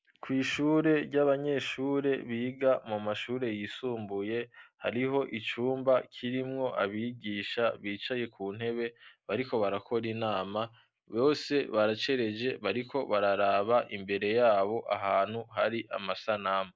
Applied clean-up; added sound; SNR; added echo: none; none; none; none.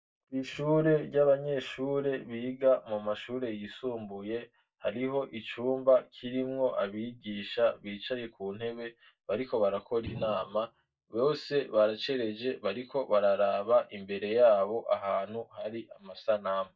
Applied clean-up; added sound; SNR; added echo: neural mask model DeepFilterNet 3.